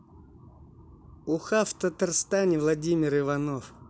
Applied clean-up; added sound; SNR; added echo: none; none; none; none.